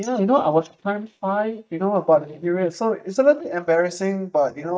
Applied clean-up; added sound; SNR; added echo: neural mask model DeepFilterNet 3.